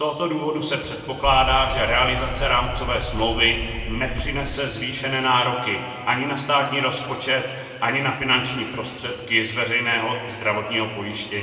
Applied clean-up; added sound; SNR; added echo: none; Gull, seagull / Wind; 6 dB; reverberation time 2.0 s.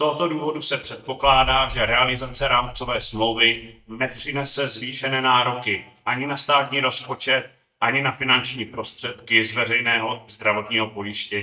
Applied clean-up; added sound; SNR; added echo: neural mask model DeepFilterNet 3.